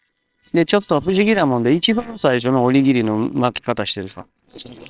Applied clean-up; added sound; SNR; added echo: neural separator model SepFormer WHAMR!.